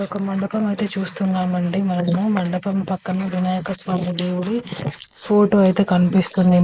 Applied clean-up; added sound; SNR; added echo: neural mask model Resemble Enhance denoiser.